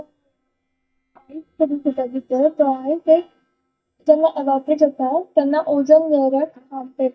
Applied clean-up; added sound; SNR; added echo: neural mask model DeepFilterNet 3.